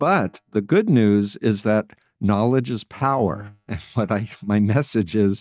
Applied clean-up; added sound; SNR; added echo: neural mask model DeepFilterNet 3.